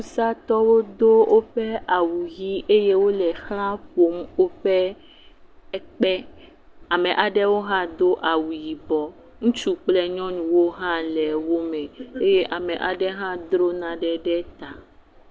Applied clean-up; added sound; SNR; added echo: none; none; none; none.